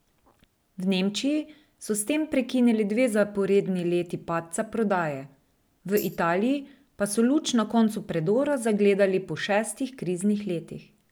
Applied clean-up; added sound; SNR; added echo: none; Tambourine; 17 dB; none.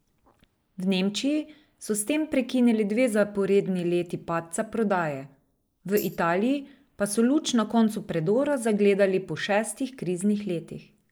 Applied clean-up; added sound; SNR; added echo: neural mask model Resemble Enhance denoiser.